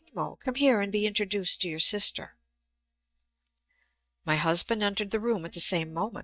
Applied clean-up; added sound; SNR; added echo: neural mask model DeepFilterNet 3.